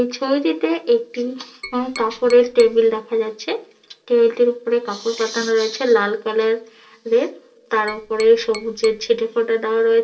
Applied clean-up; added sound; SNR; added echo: none; Tap; 17 dB; reverberation time 0.2 s.